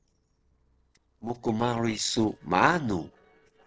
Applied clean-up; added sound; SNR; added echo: neural separator model SepFormer DNS4.